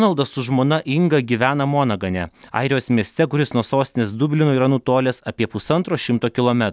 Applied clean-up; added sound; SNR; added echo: none; none; none; none.